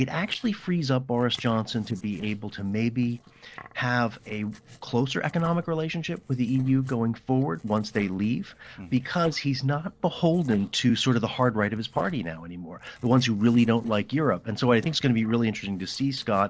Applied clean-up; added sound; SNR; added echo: neural separator model SepFormer DNS4.